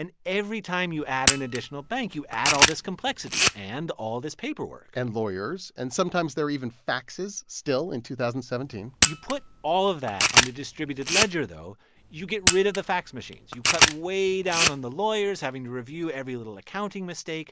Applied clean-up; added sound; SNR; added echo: none; Camera; -3 dB; none.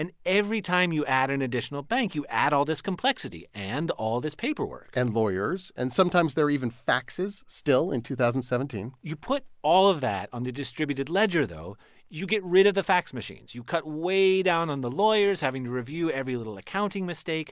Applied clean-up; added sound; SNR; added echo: none; none; none; none.